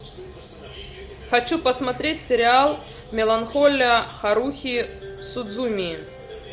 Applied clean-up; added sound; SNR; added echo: none; none; none; none.